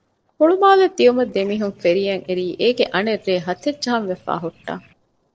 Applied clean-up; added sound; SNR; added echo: neural separator model SepFormer DNS4.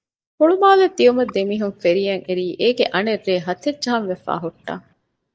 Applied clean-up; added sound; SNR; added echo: neural mask model DeepFilterNet 3.